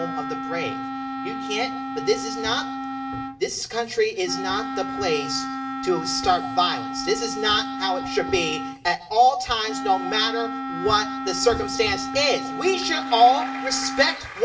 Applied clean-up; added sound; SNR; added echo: none; Wind instrument, woodwind instrument; 6 dB; reverberation time 0.8 s.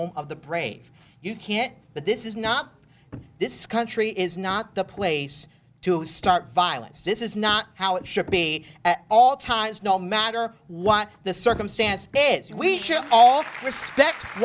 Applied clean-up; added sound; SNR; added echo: none; none; none; none.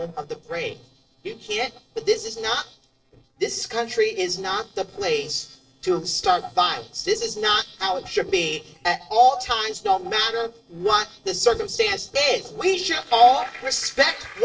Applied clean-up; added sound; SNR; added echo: neural separator model SepFormer DNS4.